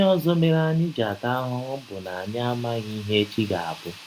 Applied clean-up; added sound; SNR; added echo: none; none; none; none.